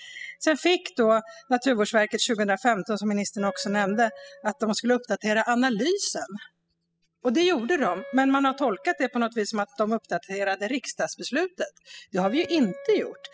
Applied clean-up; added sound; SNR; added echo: classical method spectral subtraction.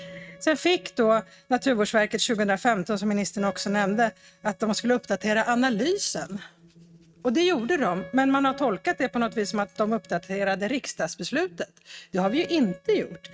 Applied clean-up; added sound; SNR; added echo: neural mask model RNNoise.